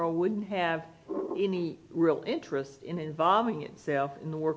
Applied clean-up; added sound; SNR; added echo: none; none; none; none.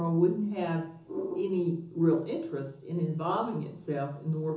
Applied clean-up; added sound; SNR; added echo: none; none; none; reverberation time 0.7 s.